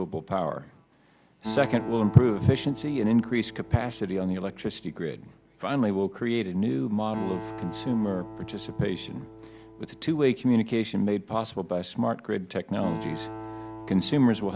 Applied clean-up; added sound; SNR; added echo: none; Acoustic guitar; 14 dB; none.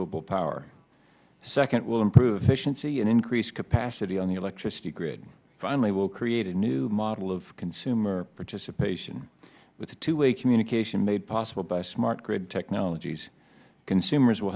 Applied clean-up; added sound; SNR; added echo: none; none; none; none.